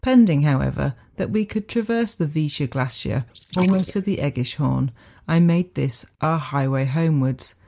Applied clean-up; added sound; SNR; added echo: neural mask model Resemble Enhance denoiser.